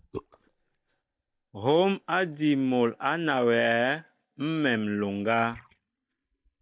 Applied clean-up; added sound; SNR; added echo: neural mask model DeepFilterNet 3.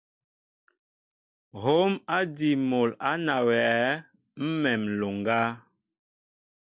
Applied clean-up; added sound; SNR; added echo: none; none; none; none.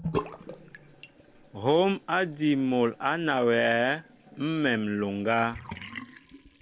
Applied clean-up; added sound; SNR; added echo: none; Bathtub (filling or washing) / Sink (filling or washing); 14 dB; none.